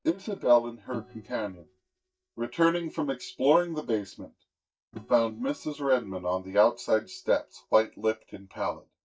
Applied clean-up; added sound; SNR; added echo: neural mask model DeepFilterNet 3.